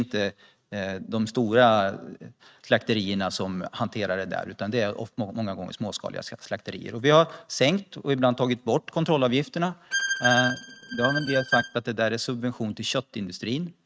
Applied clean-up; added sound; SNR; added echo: neural mask model RNNoise.